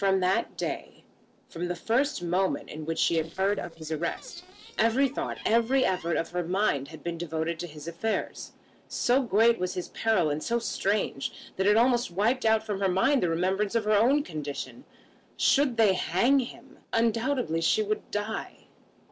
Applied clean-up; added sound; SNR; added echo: neural separator model SepFormer DNS4.